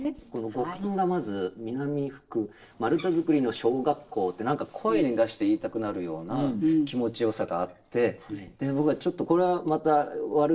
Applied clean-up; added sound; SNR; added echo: neural separator model SepFormer DNS4.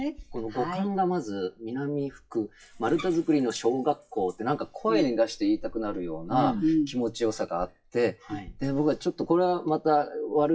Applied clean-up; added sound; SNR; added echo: classical method WPE with log-MMSE.